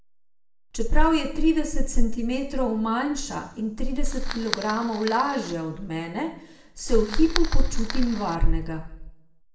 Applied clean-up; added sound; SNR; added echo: none; Fire; 13 dB; reverberation time 0.7 s.